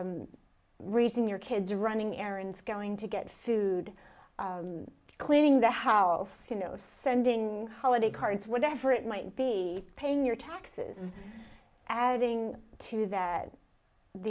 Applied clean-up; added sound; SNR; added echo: none; none; none; none.